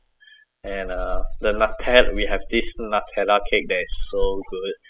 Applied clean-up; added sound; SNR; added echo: classical method spectral subtraction.